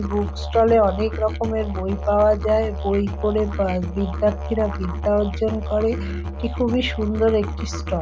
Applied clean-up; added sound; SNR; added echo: none; Musical instrument; 6 dB; none.